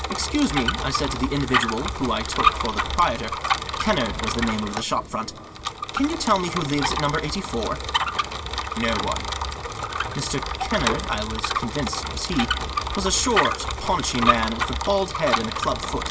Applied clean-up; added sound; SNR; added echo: none; Bicycle; 0 dB; reverberation time 2.7 s.